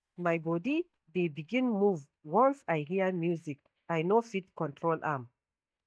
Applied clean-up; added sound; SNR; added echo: neural mask model DeepFilterNet 3.